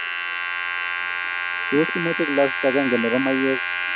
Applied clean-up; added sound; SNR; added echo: none; Domestic sounds, home sounds; 1 dB; none.